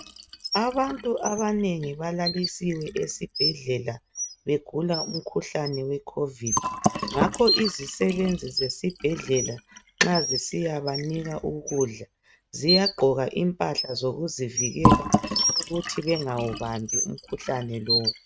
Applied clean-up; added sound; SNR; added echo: neural mask model RNNoise.